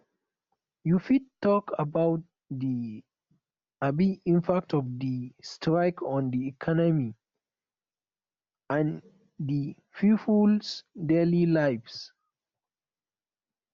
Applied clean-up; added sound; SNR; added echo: none; none; none; none.